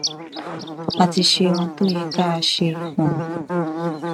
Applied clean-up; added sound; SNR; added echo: neural mask model RNNoise.